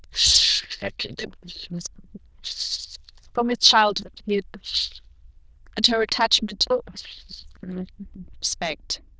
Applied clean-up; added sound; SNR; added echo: neural diffusion model UNIVERSE++.